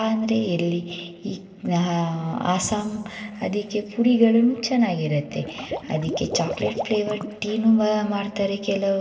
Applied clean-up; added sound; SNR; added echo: neural separator model SepFormer DNS4.